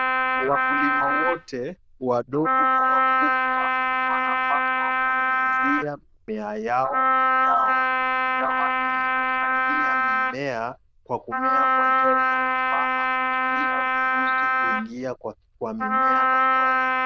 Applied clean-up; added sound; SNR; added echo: neural diffusion model UNIVERSE++.